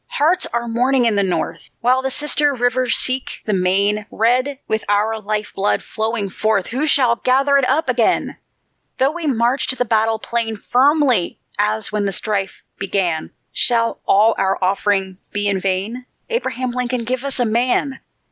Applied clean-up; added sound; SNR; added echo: none; none; none; none.